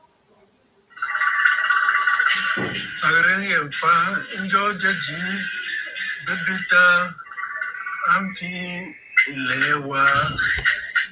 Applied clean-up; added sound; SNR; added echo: none; Bird; 20 dB; none.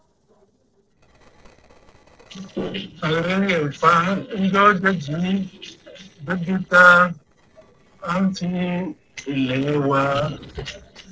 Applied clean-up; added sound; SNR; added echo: neural separator model SepFormer DNS4.